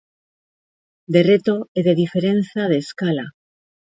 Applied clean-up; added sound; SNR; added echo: none; none; none; none.